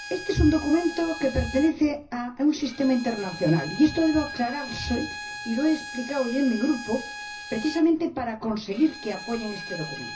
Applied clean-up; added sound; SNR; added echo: none; Bowed string instrument; 13 dB; reverberation time 0.4 s.